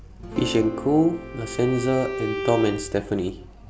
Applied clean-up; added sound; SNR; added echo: none; Acoustic guitar / Strum + Bowed string instrument; 9 dB; none.